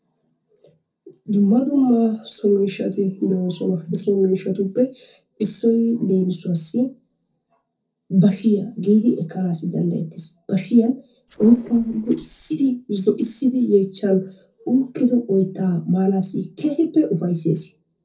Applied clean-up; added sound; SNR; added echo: neural separator model SepFormer DNS4.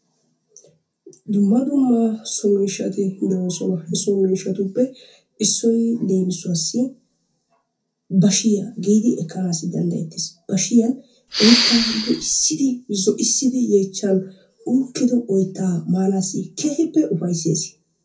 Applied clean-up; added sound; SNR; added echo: none; Respiratory sounds; 0 dB; reverberation time 0.3 s.